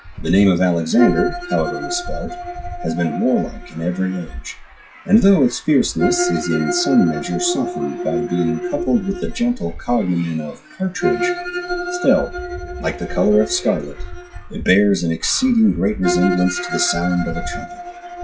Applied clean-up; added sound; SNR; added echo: classical method log-MMSE.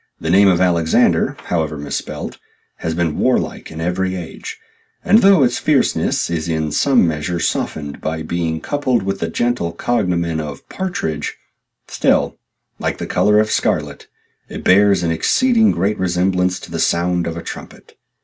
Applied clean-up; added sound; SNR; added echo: none; none; none; none.